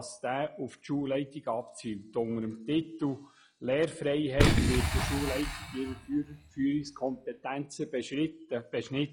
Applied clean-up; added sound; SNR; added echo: classical method log-MMSE.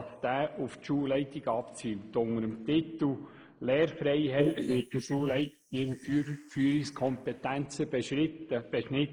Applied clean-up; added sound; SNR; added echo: neural mask model Resemble Enhance denoiser.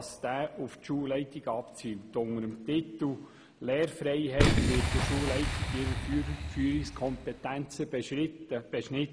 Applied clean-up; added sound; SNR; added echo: none; Boom; 2 dB; none.